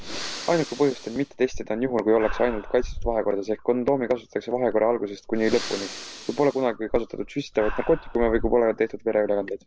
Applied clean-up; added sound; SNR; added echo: none; Breathing; 11 dB; none.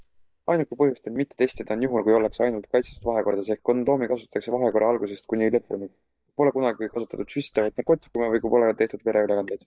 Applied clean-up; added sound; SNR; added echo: neural mask model DeepFilterNet 3.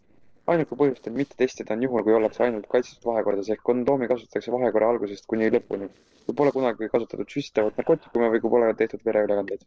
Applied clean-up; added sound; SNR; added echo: neural separator model SepFormer DNS4.